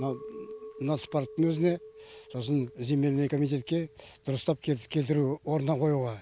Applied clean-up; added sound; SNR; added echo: none; Chink, clink; 19 dB; none.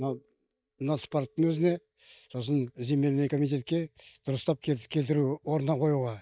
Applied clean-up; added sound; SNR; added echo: neural mask model DeepFilterNet 3.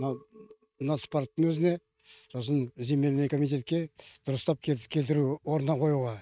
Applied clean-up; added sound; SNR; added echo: neural mask model RNNoise.